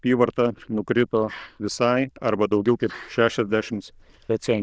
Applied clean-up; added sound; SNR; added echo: neural diffusion model UNIVERSE++.